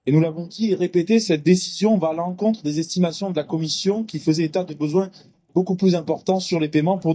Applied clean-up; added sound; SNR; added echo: neural mask model DeepFilterNet 3.